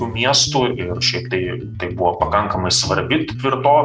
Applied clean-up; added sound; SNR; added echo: none; Bass guitar; 11 dB; none.